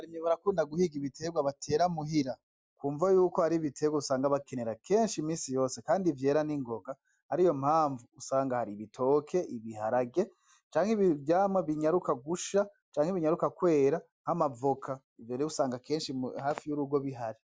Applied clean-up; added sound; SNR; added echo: none; none; none; none.